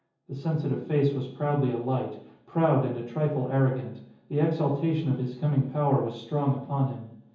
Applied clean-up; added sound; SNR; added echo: none; none; none; reverberation time 0.7 s.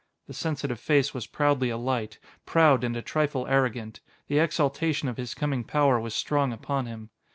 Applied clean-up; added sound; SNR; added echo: none; none; none; none.